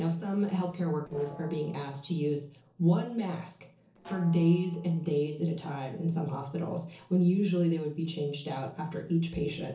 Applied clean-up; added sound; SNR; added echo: neural separator model SepFormer DNS4.